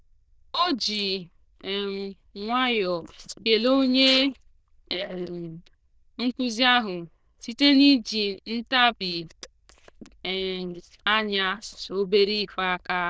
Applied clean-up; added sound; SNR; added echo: neural diffusion model UNIVERSE++.